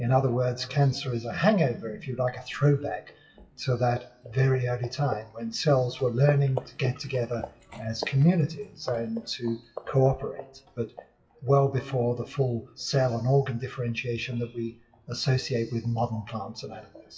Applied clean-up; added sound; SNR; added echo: classical method WPE with log-MMSE.